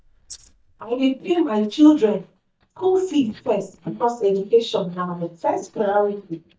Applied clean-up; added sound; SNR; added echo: neural mask model DeepFilterNet 3.